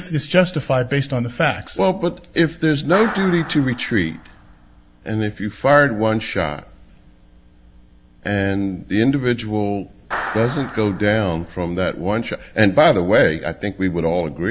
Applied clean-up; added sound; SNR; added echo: none; Clapping; 14 dB; none.